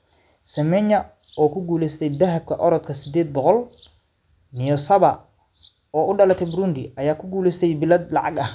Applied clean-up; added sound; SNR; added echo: none; none; none; none.